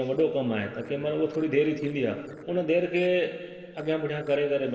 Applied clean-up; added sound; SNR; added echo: neural separator model SepFormer DNS4.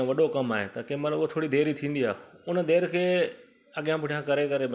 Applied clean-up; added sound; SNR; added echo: none; none; none; none.